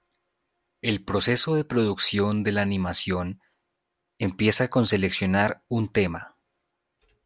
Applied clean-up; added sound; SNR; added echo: none; none; none; none.